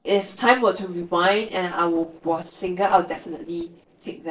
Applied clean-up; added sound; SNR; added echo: neural separator model SepFormer DNS4.